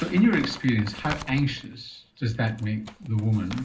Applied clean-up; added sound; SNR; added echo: none; Crumpling, crinkling; 16 dB; reverberation time 0.4 s.